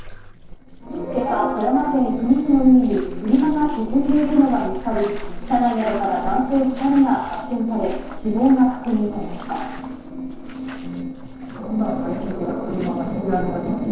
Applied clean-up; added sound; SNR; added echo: neural separator model SepFormer DNS4.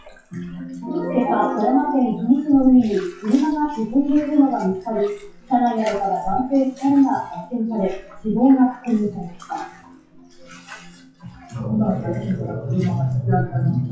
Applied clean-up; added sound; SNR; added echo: classical method WPE with log-MMSE.